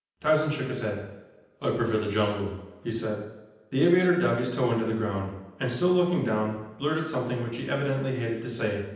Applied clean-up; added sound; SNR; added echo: none; none; none; reverberation time 0.9 s.